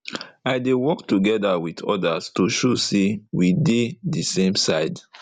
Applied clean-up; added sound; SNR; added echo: none; none; none; none.